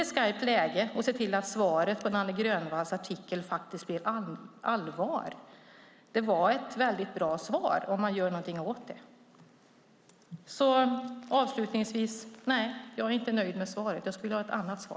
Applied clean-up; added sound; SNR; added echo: none; none; none; none.